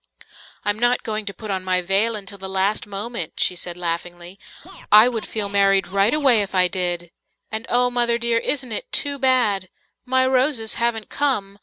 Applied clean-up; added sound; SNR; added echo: none; Scratching (performance technique); 18 dB; none.